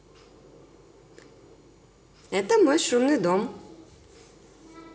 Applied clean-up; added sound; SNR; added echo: none; none; none; none.